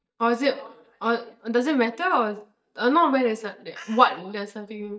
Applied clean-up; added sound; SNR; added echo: neural mask model DeepFilterNet 3.